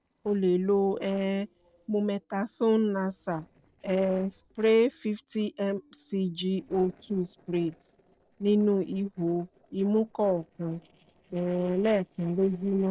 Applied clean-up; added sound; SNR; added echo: neural separator model SepFormer DNS4.